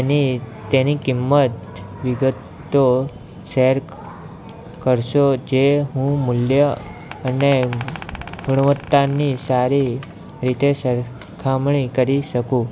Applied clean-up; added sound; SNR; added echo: none; Glass; 18 dB; none.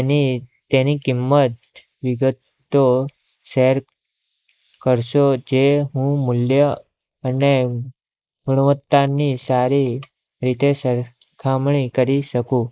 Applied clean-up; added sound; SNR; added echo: neural mask model Resemble Enhance denoiser.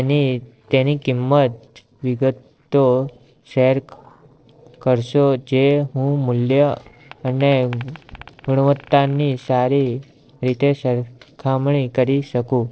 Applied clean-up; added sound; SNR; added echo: neural separator model SepFormer DNS4.